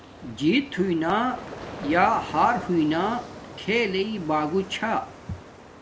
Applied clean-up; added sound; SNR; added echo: none; Ocean; 15 dB; none.